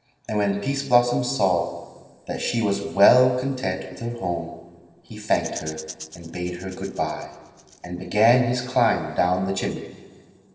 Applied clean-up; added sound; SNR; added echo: neural separator model SepFormer DNS4.